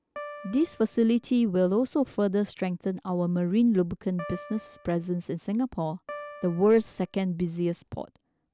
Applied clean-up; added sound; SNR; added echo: none; Piano; 18 dB; none.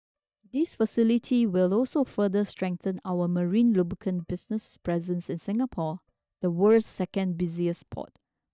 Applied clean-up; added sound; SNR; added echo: neural mask model DeepFilterNet 3.